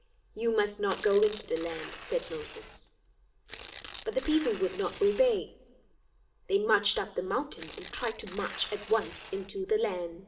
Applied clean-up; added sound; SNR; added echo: none; Tearing; 13 dB; reverberation time 1.1 s.